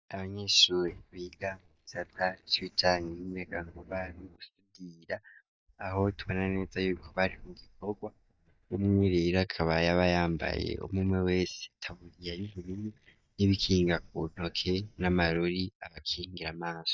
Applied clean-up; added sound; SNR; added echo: neural mask model DeepFilterNet 3.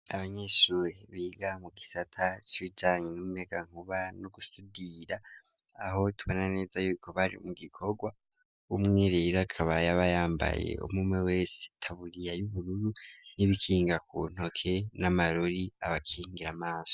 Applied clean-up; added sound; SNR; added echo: none; none; none; none.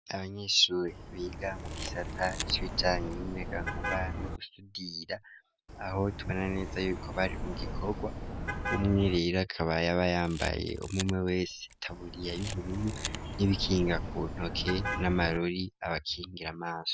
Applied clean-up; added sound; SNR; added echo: none; Camera + Car passing by; 5 dB; none.